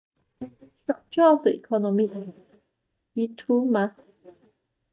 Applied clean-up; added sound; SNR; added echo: neural mask model DeepFilterNet 3.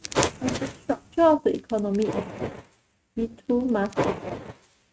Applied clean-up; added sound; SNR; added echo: neural mask model RNNoise.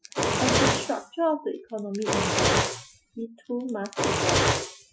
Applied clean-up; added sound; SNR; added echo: classical method Wiener filter.